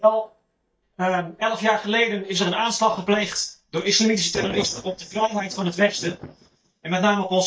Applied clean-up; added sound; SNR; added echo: neural mask model DeepFilterNet 3.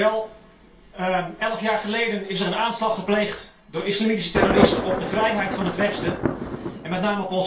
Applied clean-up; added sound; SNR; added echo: none; Thunder; 4 dB; reverberation time 0.3 s.